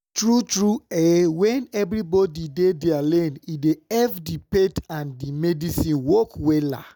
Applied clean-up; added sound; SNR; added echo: none; none; none; none.